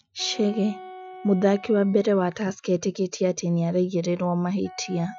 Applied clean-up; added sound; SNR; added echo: classical method Wiener filter.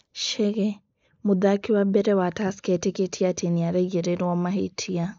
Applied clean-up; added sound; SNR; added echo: neural mask model Resemble Enhance denoiser.